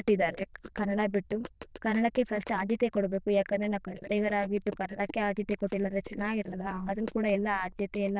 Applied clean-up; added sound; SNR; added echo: neural diffusion model UNIVERSE++.